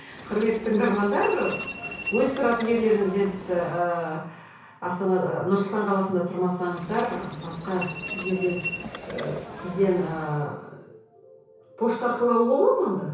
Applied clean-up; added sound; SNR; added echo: none; Subway, metro, underground; 11 dB; reverberation time 0.6 s.